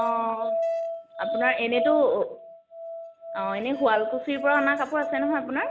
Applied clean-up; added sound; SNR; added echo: none; Musical instrument; 3 dB; none.